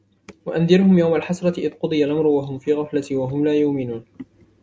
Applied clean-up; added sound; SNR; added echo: none; none; none; none.